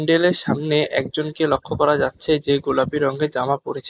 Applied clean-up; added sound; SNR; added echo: neural mask model Resemble Enhance denoiser.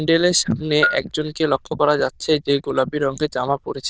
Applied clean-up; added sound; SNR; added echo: neural diffusion model UNIVERSE++.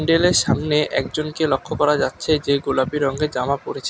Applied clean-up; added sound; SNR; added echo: none; none; none; none.